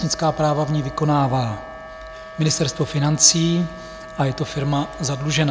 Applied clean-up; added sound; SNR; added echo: none; Wind instrument, woodwind instrument; 16 dB; none.